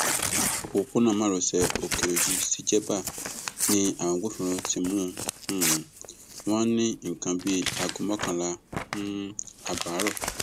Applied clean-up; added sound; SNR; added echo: none; Crumpling, crinkling / Tearing; 4 dB; none.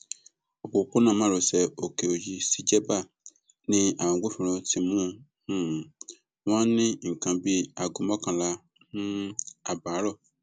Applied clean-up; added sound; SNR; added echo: none; none; none; none.